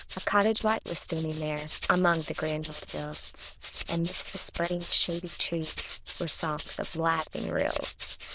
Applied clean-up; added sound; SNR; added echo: neural diffusion model UNIVERSE++.